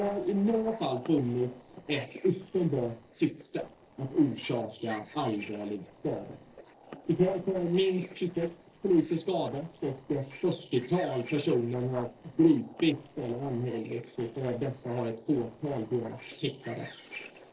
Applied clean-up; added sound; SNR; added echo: neural separator model SepFormer DNS4.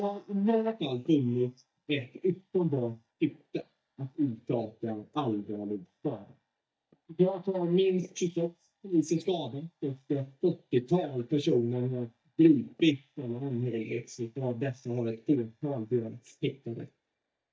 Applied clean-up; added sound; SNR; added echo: neural mask model DeepFilterNet 3.